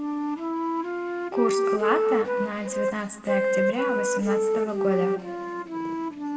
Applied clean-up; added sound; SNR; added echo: none; Wind instrument, woodwind instrument; -5 dB; reverberation time 1.5 s.